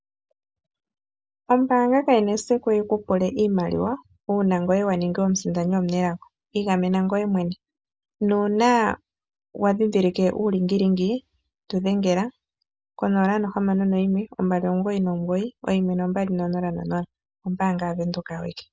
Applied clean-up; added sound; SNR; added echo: none; none; none; none.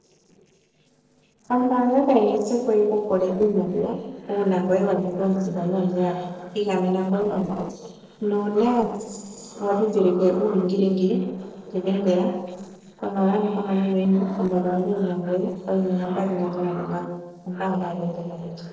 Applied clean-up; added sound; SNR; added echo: neural separator model SepFormer DNS4.